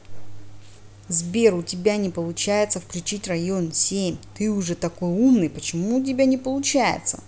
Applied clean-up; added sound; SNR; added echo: none; none; none; none.